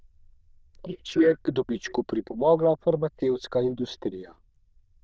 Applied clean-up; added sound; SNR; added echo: neural diffusion model UNIVERSE++.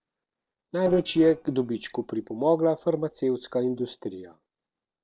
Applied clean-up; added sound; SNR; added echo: neural separator model SepFormer DNS4.